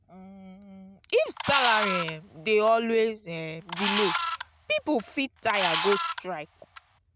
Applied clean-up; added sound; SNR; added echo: none; Camera; 2 dB; none.